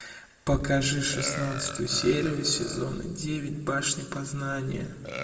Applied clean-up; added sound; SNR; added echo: none; Burping, eructation; 13 dB; reverberation time 1.5 s.